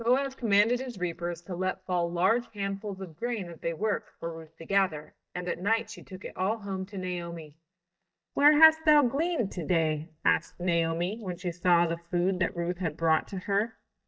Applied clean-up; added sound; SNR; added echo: neural mask model DeepFilterNet 3.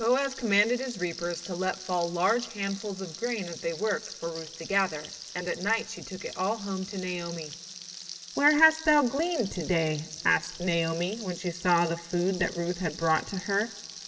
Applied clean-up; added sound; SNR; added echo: none; Frying (food); 13 dB; reverberation time 1.6 s.